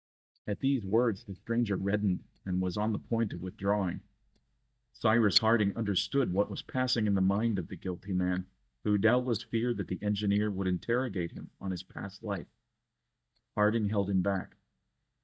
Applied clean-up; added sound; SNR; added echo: neural mask model DeepFilterNet 3.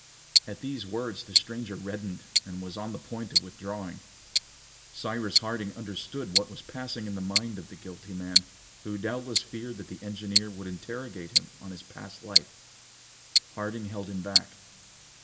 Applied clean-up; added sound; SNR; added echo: none; Tick-tock; -4 dB; reverberation time 0.7 s.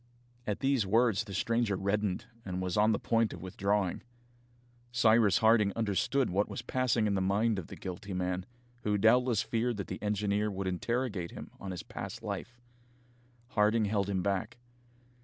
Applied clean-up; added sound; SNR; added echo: none; none; none; none.